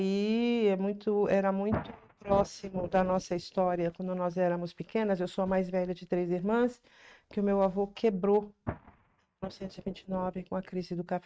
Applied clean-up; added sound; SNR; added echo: neural mask model RNNoise.